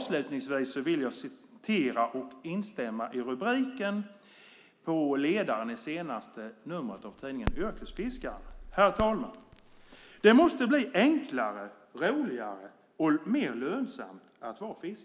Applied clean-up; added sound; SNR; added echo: none; Crackle; 10 dB; none.